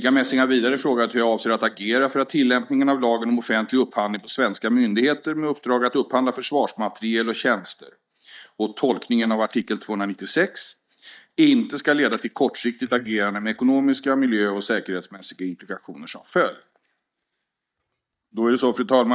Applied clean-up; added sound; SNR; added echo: neural mask model DeepFilterNet 3.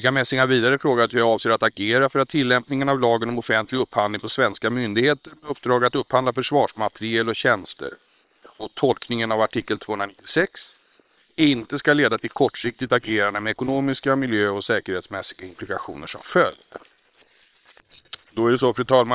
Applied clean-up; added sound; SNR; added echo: neural separator model SepFormer WHAM!.